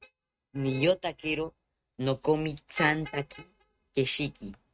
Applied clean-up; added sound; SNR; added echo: neural mask model RNNoise.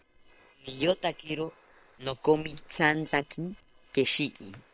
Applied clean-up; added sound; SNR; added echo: neural separator model SepFormer WHAM!.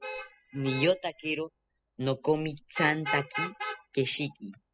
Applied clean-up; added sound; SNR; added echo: classical method spectral subtraction.